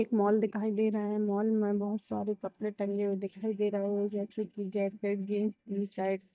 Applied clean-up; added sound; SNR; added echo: neural mask model DeepFilterNet 3.